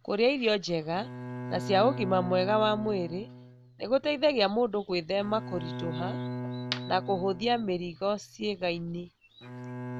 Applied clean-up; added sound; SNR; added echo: none; Bowed string instrument; 10 dB; none.